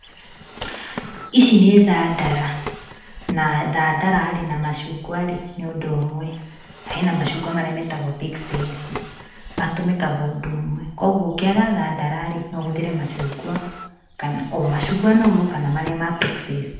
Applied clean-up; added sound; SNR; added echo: none; Drawer open or close; 15 dB; reverberation time 0.9 s.